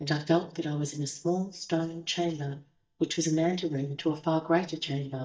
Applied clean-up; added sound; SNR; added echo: neural mask model DeepFilterNet 3.